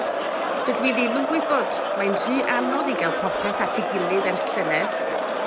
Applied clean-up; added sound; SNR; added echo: none; Crowd; -2 dB; none.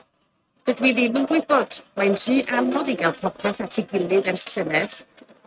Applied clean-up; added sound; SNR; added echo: neural mask model RNNoise.